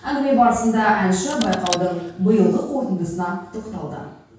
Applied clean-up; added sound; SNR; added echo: none; Car; 15 dB; reverberation time 0.6 s.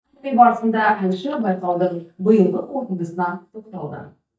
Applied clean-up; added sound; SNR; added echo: neural mask model DeepFilterNet 3.